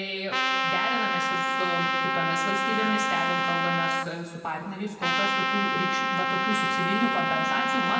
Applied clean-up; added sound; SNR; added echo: none; Trumpet; -5 dB; reverberation time 2.2 s.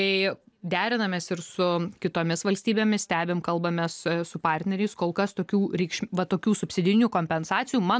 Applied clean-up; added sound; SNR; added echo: none; none; none; none.